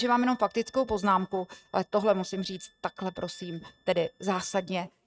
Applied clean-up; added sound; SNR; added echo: neural mask model RNNoise.